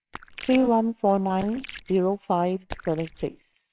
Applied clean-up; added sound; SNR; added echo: neural separator model SepFormer WHAMR!.